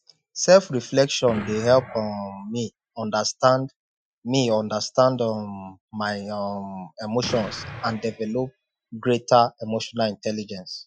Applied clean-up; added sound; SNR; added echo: classical method Wiener filter.